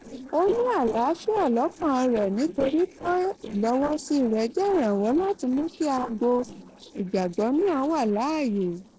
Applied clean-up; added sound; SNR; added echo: neural separator model SepFormer DNS4.